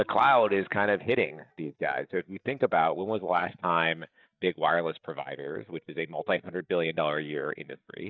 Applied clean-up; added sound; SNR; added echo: neural mask model DeepFilterNet 3.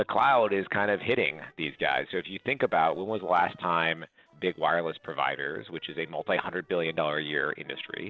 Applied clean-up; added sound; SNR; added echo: neural separator model SepFormer DNS4.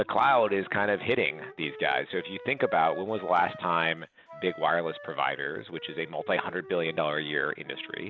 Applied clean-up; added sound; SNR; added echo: none; Wind instrument, woodwind instrument; 16 dB; none.